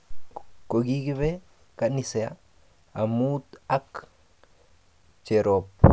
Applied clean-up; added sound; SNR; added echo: none; none; none; none.